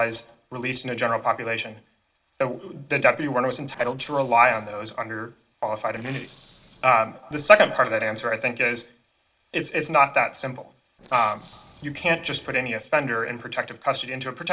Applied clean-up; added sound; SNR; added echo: neural separator model SepFormer DNS4.